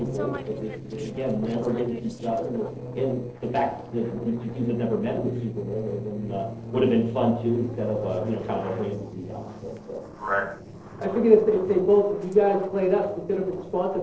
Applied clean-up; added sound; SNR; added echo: neural separator model SepFormer DNS4.